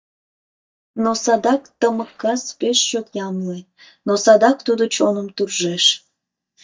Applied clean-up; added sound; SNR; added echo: neural mask model DeepFilterNet 3.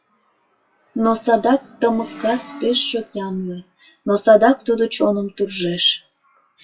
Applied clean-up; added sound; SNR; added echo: classical method WPE with log-MMSE.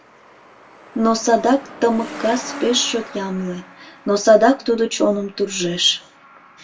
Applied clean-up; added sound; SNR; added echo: none; Truck; 18 dB; reverberation time 0.2 s.